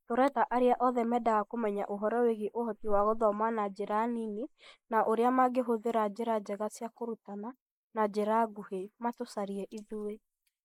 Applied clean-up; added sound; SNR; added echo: neural mask model Resemble Enhance denoiser.